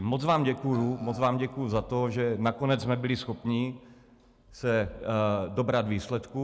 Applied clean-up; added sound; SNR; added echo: none; Burping, eructation; 16 dB; none.